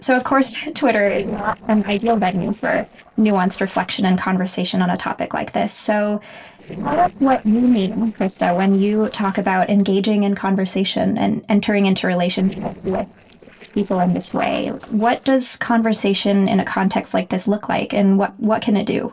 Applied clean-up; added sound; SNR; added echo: neural separator model SepFormer DNS4.